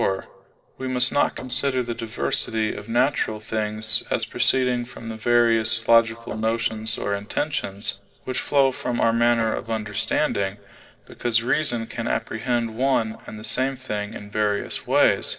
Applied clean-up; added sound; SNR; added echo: neural separator model SepFormer DNS4.